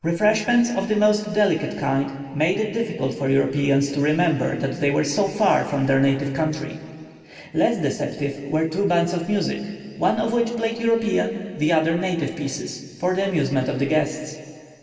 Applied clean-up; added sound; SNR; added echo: none; none; none; reverberation time 2.4 s.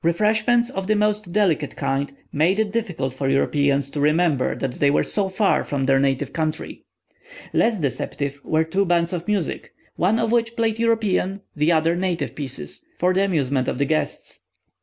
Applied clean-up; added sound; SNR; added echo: none; none; none; none.